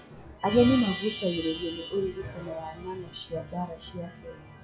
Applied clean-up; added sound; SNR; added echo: classical method log-MMSE.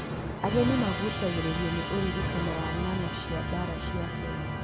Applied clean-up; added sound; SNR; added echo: none; Musical instrument; 0 dB; none.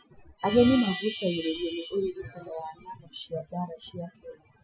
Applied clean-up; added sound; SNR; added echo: classical method Wiener filter.